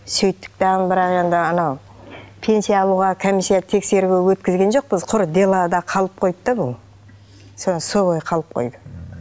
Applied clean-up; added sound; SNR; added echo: none; none; none; none.